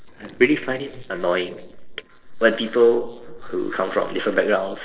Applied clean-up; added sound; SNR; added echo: neural separator model SepFormer DNS4.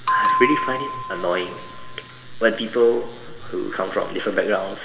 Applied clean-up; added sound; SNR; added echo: none; Bell; 2 dB; reverberation time 1.4 s.